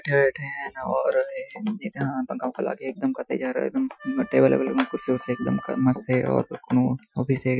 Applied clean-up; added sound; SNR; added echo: classical method Wiener filter.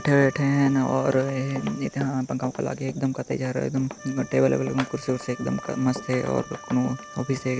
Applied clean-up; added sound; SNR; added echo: none; Run + Wind instrument, woodwind instrument; 14 dB; none.